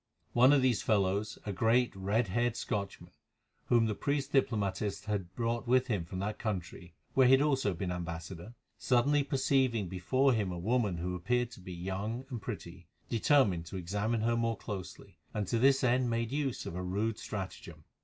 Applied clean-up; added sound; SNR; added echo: none; none; none; none.